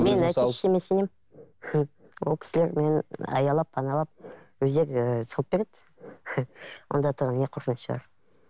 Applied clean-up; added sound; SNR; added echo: none; none; none; none.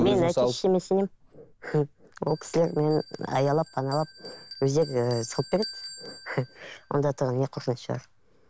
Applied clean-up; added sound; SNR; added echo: none; Bell; 20 dB; none.